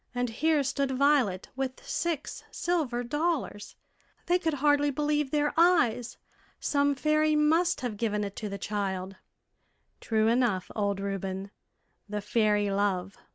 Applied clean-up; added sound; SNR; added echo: none; none; none; none.